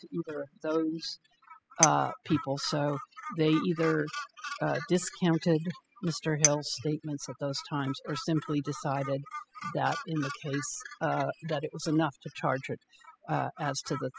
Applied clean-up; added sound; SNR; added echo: classical method spectral subtraction.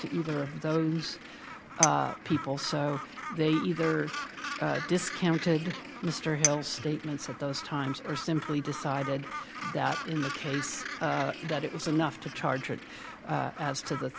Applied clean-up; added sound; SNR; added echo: none; Gull, seagull + Chink, clink; 7 dB; none.